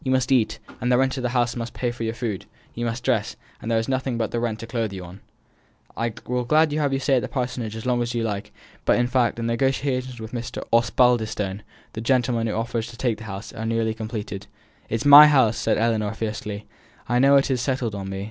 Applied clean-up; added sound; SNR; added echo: none; none; none; none.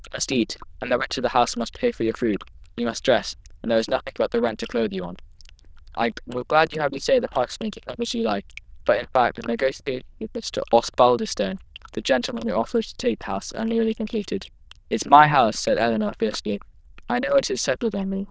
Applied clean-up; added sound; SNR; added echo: neural diffusion model UNIVERSE++.